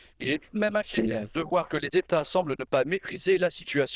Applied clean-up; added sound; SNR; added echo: neural diffusion model UNIVERSE++.